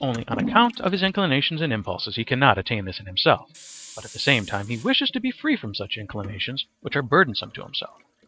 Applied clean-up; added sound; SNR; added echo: neural mask model RNNoise.